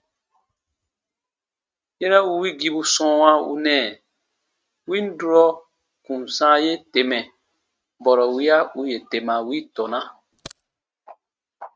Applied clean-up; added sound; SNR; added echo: neural mask model RNNoise.